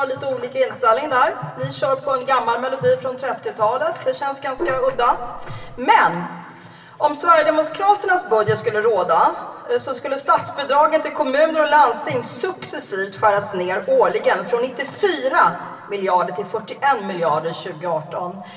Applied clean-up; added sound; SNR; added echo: none; Gong; 11 dB; reverberation time 1.9 s.